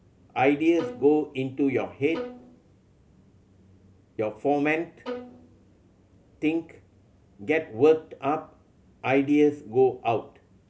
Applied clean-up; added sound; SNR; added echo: none; Bowed string instrument; 12 dB; none.